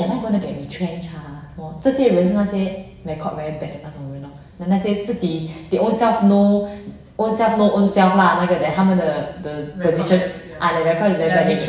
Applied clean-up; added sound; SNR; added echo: none; none; none; reverberation time 0.9 s.